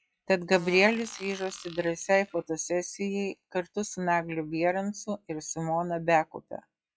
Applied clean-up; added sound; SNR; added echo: classical method log-MMSE.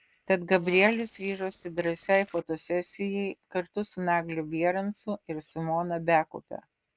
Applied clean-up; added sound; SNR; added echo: neural separator model SepFormer DNS4.